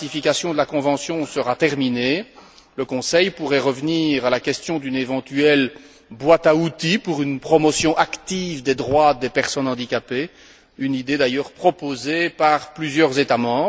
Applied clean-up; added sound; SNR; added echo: none; none; none; none.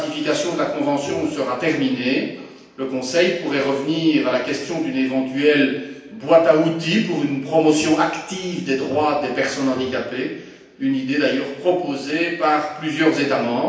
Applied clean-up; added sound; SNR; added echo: none; Bowed string instrument; 18 dB; reverberation time 0.9 s.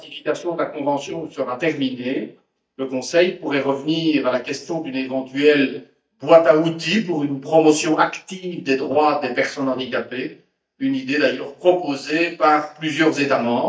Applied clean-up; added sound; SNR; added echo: neural mask model DeepFilterNet 3.